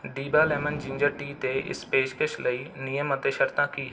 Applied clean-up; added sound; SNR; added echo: none; Thunder; 15 dB; reverberation time 0.6 s.